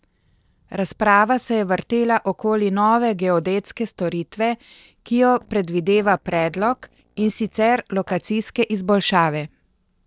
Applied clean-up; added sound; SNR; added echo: neural separator model SepFormer DNS4.